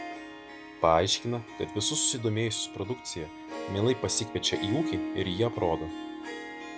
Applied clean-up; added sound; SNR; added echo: none; Harp; 8 dB; none.